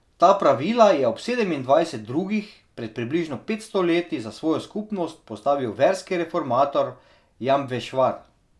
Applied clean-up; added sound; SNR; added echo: none; none; none; none.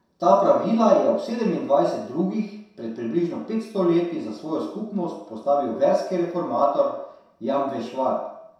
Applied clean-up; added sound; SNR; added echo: none; none; none; reverberation time 0.7 s.